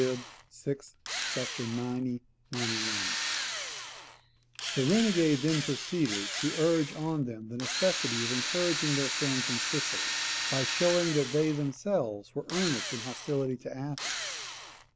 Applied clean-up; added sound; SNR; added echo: none; Drill; 4 dB; none.